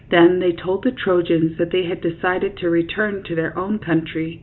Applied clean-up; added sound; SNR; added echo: none; none; none; none.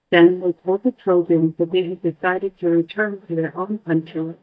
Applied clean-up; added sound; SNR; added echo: neural mask model DeepFilterNet 3.